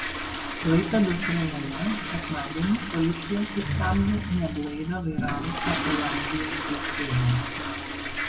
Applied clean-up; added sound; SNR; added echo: none; Toilet flush; 3 dB; reverberation time 1.0 s.